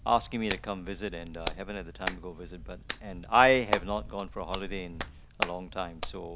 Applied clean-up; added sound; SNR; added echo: none; Hands; 7 dB; none.